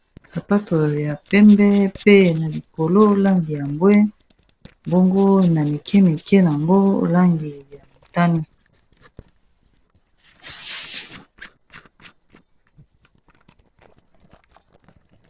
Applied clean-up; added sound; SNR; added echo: neural separator model SepFormer DNS4.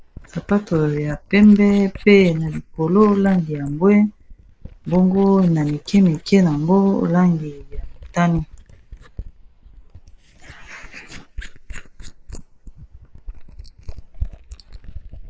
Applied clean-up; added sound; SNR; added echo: neural mask model Resemble Enhance denoiser.